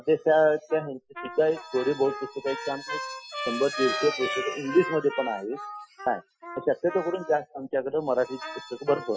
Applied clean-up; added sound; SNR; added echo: classical method Wiener filter.